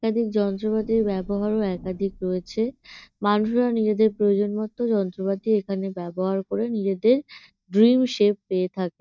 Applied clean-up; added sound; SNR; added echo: neural mask model DeepFilterNet 3.